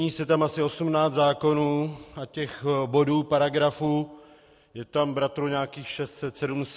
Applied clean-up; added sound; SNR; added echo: none; none; none; none.